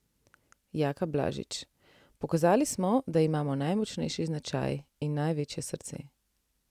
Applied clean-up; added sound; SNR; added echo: none; none; none; none.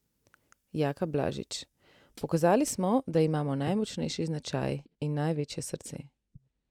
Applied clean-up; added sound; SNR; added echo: neural mask model DeepFilterNet 3.